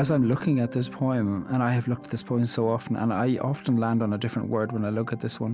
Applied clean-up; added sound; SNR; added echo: none; none; none; none.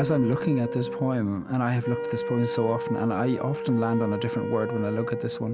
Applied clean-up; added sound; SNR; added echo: none; Wind instrument, woodwind instrument; 6 dB; none.